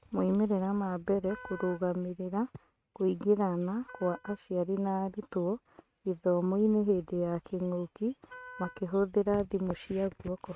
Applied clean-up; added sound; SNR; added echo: neural mask model RNNoise.